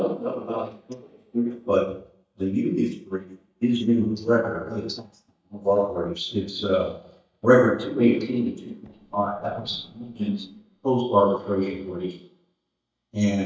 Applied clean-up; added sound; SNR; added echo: neural mask model DeepFilterNet 3.